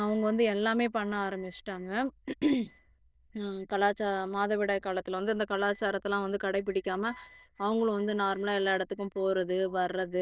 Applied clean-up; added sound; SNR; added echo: neural diffusion model UNIVERSE++.